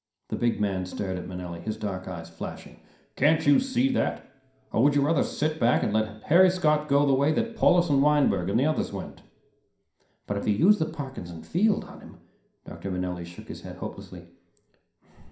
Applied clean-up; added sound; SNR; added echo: none; Bowed string instrument; 19 dB; reverberation time 0.5 s.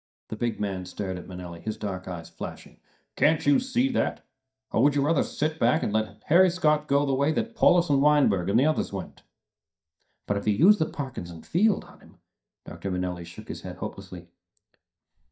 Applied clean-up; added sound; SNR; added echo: neural mask model DeepFilterNet 3.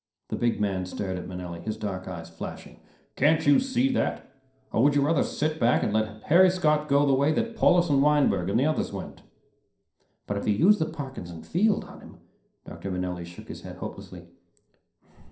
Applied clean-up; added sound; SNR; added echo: neural separator model SepFormer DNS4.